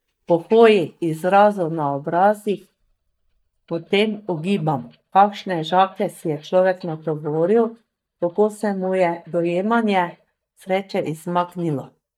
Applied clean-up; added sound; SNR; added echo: neural mask model DeepFilterNet 3.